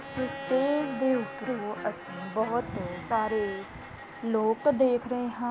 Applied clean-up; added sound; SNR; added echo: none; Electric guitar + Bowed string instrument; 12 dB; none.